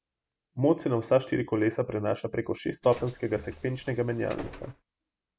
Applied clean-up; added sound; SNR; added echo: none; Bus; 16 dB; none.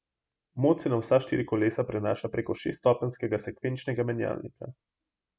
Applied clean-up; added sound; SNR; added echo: none; none; none; none.